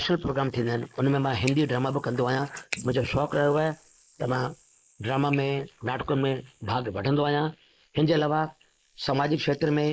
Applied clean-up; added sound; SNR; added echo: neural mask model Resemble Enhance denoiser.